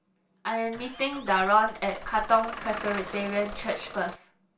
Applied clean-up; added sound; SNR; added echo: none; Engine starting / Bus; 11 dB; reverberation time 0.3 s.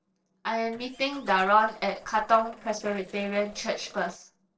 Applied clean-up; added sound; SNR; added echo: neural separator model SepFormer DNS4.